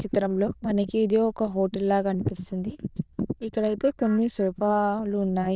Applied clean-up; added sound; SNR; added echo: neural diffusion model UNIVERSE++.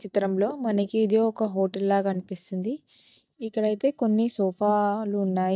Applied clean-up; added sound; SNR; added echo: neural mask model DeepFilterNet 3.